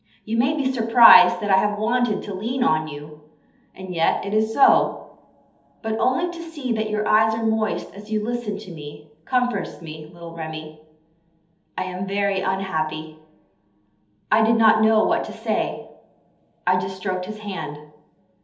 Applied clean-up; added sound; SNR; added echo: none; none; none; reverberation time 1.2 s.